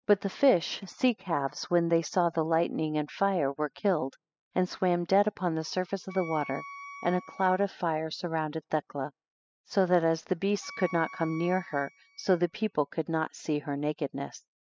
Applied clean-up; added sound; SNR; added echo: classical method spectral subtraction.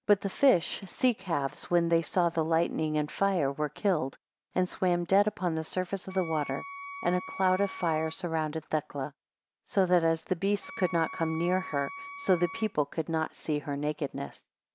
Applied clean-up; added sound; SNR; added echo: none; Wind instrument, woodwind instrument; 14 dB; none.